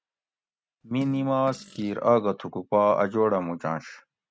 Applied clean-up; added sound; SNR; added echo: neural mask model RNNoise.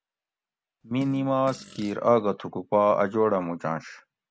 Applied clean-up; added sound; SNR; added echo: none; Fart; 20 dB; none.